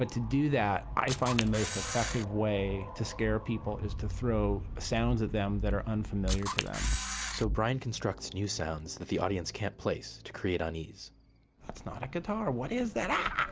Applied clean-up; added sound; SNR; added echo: none; Camera; 5 dB; none.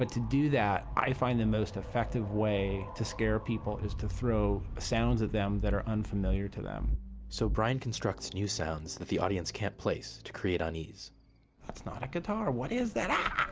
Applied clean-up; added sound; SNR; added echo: none; none; none; none.